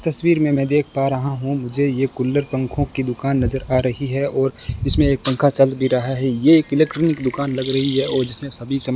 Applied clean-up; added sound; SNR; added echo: none; Chirp, tweet; 16 dB; none.